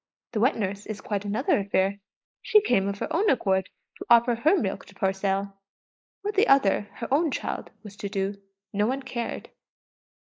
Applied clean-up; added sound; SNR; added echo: neural mask model Resemble Enhance denoiser.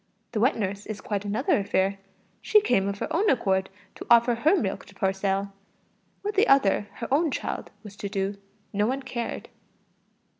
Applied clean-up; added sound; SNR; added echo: none; none; none; none.